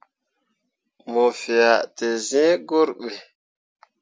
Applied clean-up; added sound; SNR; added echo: none; none; none; none.